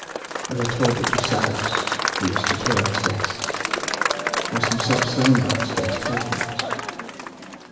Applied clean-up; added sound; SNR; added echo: none; Applause / Crowd; -1 dB; reverberation time 1.1 s.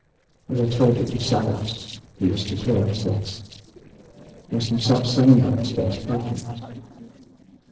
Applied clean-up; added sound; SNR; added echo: neural separator model SepFormer DNS4.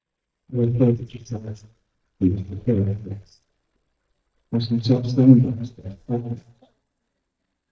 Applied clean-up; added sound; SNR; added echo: neural mask model DeepFilterNet 3.